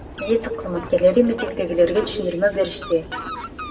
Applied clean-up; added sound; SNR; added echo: none; Fowl; 12 dB; reverberation time 0.9 s.